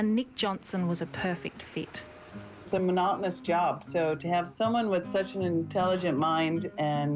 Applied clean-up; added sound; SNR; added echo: none; none; none; none.